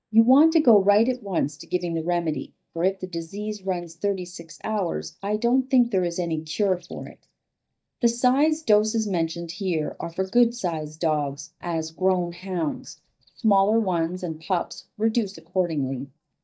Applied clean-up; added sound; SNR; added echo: neural mask model DeepFilterNet 3.